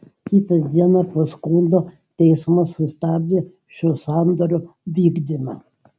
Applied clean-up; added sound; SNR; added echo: none; none; none; none.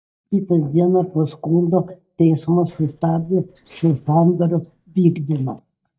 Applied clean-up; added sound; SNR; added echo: neural mask model DeepFilterNet 3.